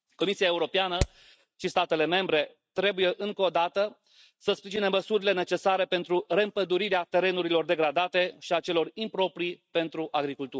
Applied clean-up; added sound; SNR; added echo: neural mask model RNNoise.